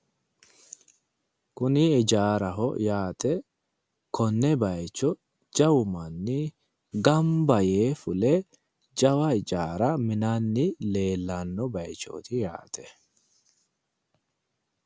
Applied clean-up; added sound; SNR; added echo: none; none; none; none.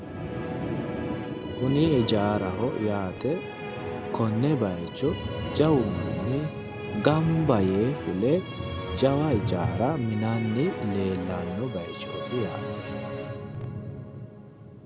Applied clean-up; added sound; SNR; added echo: none; Thunder + Musical instrument; 5 dB; none.